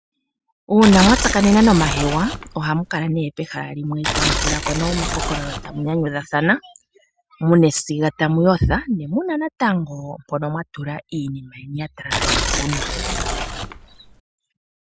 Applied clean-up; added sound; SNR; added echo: none; Tearing; 3 dB; none.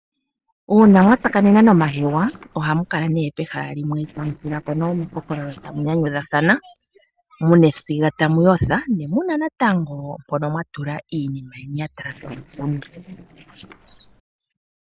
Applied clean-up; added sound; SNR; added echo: neural separator model SepFormer DNS4.